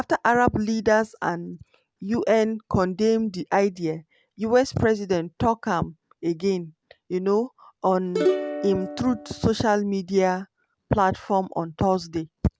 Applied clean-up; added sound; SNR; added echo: none; Plucked string instrument; 4 dB; none.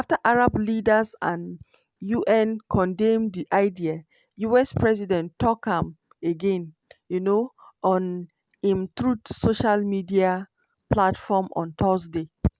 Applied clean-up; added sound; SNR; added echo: none; none; none; none.